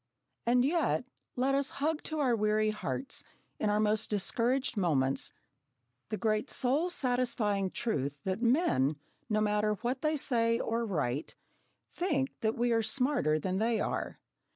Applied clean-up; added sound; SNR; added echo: none; none; none; none.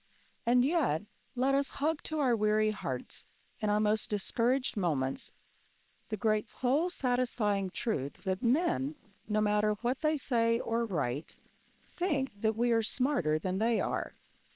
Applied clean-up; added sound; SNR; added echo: neural separator model SepFormer WHAM!.